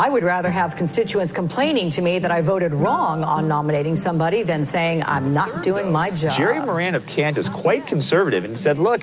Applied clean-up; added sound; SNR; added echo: none; none; none; none.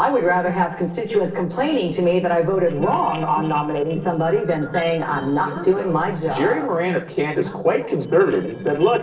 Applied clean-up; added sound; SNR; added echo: neural separator model SepFormer DNS4.